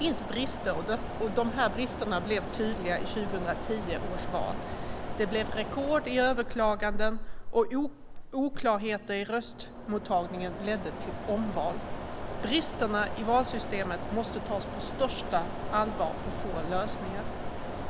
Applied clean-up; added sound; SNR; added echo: none; Mechanisms; 3 dB; none.